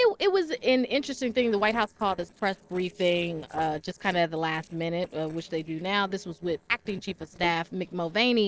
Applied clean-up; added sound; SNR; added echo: neural separator model SepFormer DNS4.